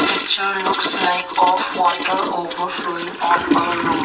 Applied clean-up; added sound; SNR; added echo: none; Toilet flush / Gurgling; 3 dB; reverberation time 0.8 s.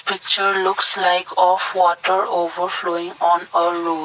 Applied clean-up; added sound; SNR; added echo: none; none; none; none.